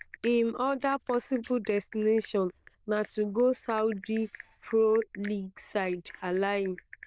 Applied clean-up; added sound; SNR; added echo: neural diffusion model UNIVERSE++.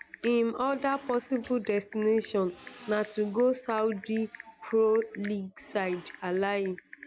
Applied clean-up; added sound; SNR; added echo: none; Typing; 20 dB; none.